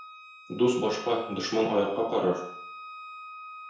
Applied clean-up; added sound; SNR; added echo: none; Wind instrument, woodwind instrument; 15 dB; reverberation time 0.5 s.